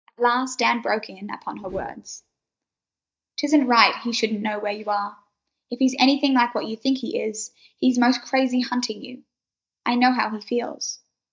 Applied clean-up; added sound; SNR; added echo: neural mask model DeepFilterNet 3.